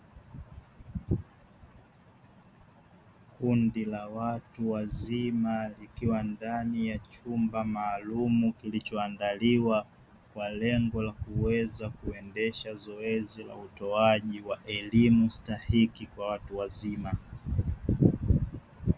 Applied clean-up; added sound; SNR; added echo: none; none; none; none.